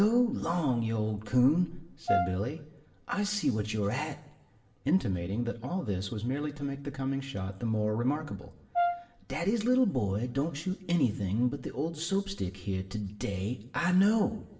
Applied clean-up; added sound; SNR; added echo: none; Brass instrument; 5 dB; reverberation time 0.8 s.